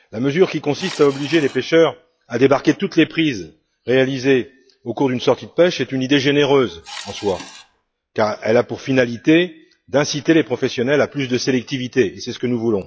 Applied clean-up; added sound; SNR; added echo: classical method log-MMSE.